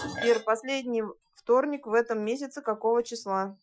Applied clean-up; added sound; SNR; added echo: classical method Wiener filter.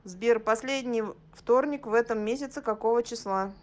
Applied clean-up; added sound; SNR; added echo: none; none; none; none.